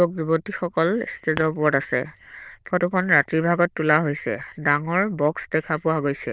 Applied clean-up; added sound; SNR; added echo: neural diffusion model UNIVERSE++.